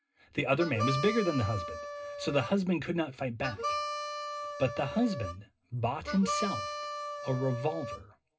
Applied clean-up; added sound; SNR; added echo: none; Harmonica; 5 dB; reverberation time 0.2 s.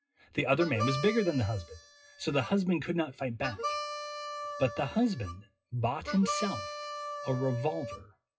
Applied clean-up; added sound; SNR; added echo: classical method WPE with log-MMSE.